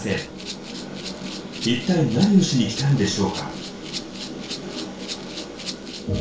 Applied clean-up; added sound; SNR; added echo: none; Rattle (instrument); 13 dB; reverberation time 0.3 s.